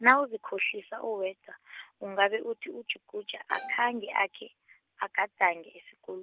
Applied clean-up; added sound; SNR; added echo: none; Bowed string instrument; 14 dB; none.